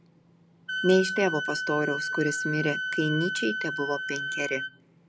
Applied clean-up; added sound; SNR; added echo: none; Wind instrument, woodwind instrument; 4 dB; none.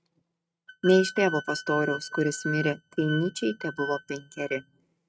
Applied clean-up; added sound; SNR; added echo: neural mask model RNNoise.